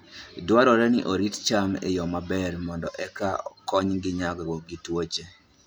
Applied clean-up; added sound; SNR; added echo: none; none; none; none.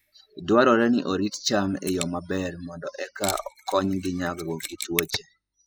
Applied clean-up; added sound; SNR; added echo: classical method spectral subtraction.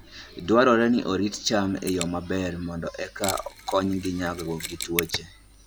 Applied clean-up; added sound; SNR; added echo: none; Mechanisms; 13 dB; none.